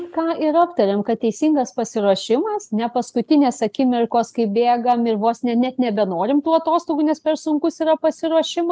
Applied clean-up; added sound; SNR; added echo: none; none; none; none.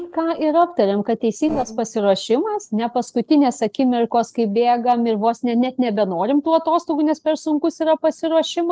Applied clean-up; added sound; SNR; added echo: neural separator model SepFormer DNS4.